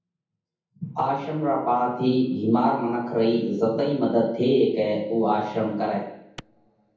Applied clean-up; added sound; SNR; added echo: none; Clapping; 19 dB; reverberation time 0.9 s.